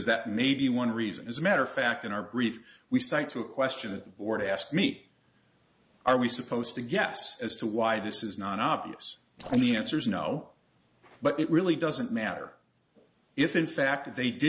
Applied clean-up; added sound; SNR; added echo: neural separator model SepFormer DNS4.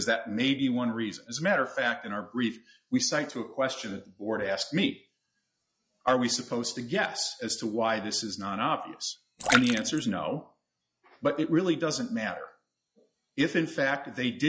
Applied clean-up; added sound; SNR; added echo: classical method log-MMSE.